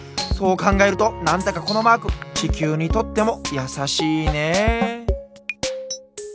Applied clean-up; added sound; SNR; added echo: none; none; none; none.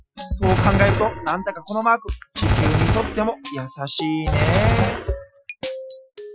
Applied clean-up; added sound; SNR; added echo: classical method Wiener filter.